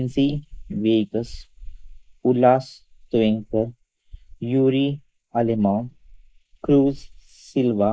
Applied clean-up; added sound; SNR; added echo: neural mask model Resemble Enhance denoiser.